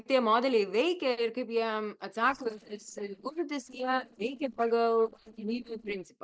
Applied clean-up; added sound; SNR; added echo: neural mask model DeepFilterNet 3.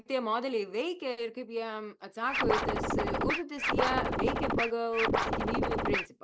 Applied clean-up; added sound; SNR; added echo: none; Scratching (performance technique); -4 dB; none.